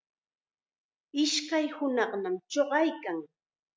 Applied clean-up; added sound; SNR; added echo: none; none; none; none.